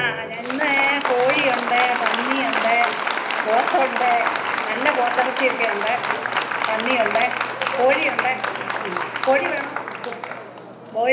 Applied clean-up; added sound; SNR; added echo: none; Applause; 2 dB; reverberation time 0.8 s.